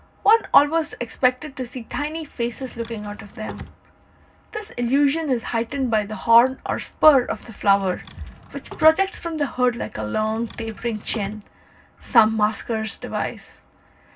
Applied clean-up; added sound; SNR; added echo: none; Drawer open or close; 19 dB; reverberation time 0.4 s.